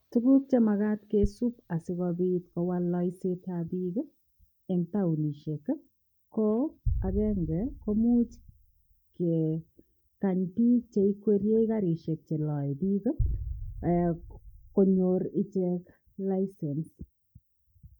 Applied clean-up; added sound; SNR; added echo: neural mask model DeepFilterNet 3.